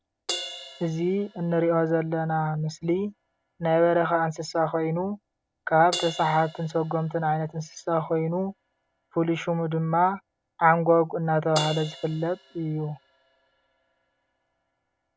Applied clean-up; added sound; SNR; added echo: none; Crash cymbal; 17 dB; none.